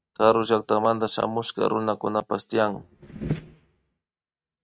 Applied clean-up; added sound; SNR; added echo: neural mask model RNNoise.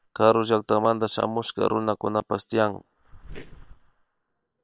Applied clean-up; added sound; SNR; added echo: neural separator model SepFormer WHAM!.